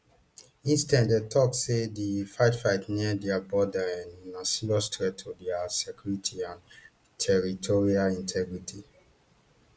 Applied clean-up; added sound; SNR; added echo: none; none; none; none.